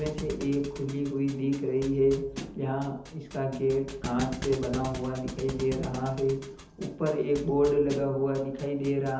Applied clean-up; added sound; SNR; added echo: none; Thump, thud; 12 dB; reverberation time 0.8 s.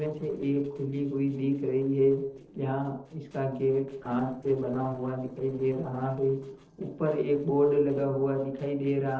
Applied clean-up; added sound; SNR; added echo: neural separator model SepFormer DNS4.